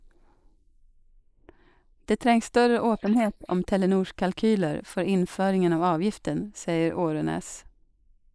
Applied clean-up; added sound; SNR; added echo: neural mask model Resemble Enhance denoiser.